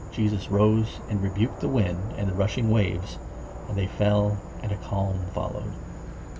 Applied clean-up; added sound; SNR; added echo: none; Insect / Frog; 10 dB; reverberation time 0.2 s.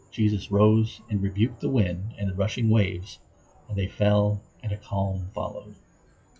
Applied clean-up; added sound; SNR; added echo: classical method WPE with log-MMSE.